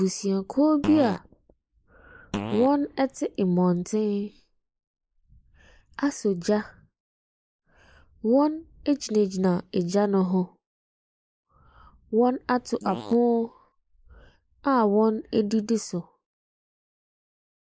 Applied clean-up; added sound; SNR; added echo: neural mask model Resemble Enhance denoiser.